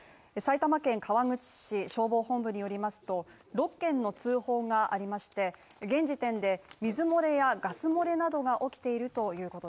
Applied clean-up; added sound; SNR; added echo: none; none; none; none.